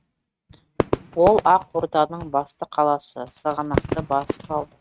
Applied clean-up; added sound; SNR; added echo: neural mask model RNNoise.